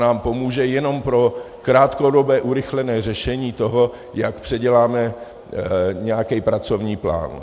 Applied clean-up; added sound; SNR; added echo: none; none; none; none.